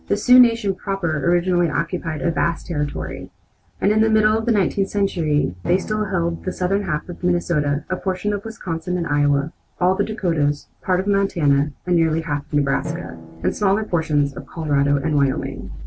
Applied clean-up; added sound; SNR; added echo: none; Drum; 19 dB; none.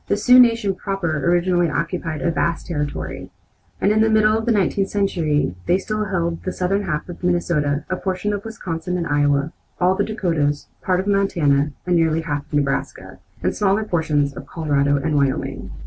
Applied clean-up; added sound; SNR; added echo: none; none; none; none.